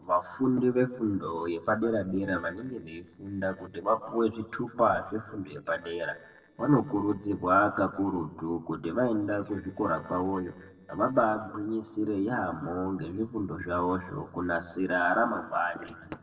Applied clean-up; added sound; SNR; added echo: neural separator model SepFormer DNS4.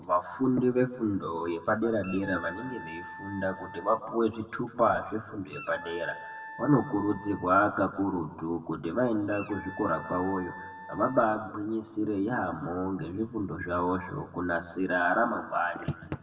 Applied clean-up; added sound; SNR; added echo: none; Wind instrument, woodwind instrument; 14 dB; reverberation time 0.9 s.